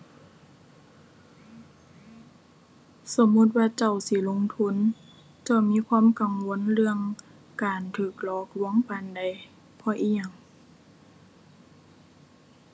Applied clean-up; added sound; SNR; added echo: none; none; none; none.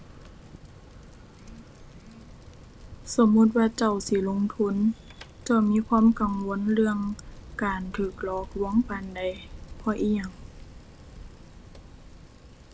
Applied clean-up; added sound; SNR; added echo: none; Bicycle; 17 dB; none.